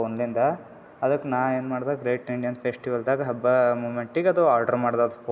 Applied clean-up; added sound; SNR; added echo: none; none; none; none.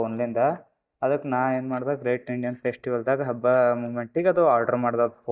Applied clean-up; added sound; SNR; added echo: neural mask model DeepFilterNet 3.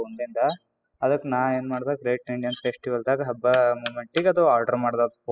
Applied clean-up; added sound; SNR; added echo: classical method spectral subtraction.